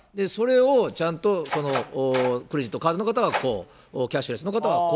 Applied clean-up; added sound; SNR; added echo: none; Door; 11 dB; none.